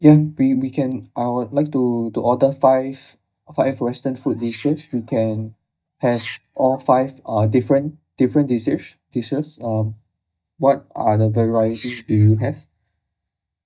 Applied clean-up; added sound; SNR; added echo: neural mask model DeepFilterNet 3.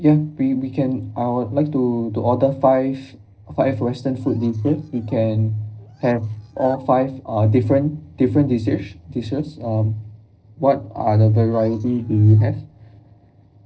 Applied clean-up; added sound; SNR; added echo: neural separator model SepFormer DNS4.